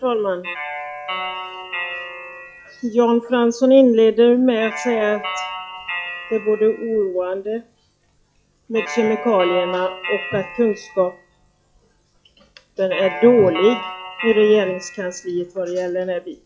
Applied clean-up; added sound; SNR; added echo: classical method log-MMSE.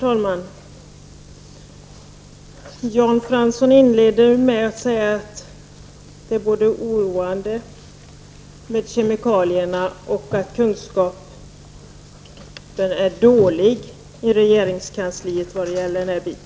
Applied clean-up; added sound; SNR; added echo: none; none; none; none.